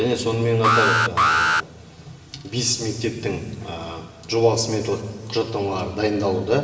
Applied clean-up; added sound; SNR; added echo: none; Alarm; -3 dB; reverberation time 2.7 s.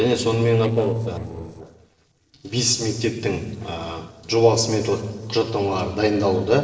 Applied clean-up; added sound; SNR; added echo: neural separator model SepFormer DNS4.